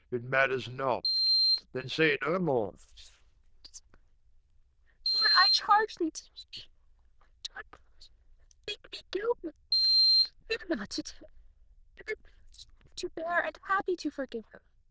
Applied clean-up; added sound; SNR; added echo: neural diffusion model UNIVERSE++.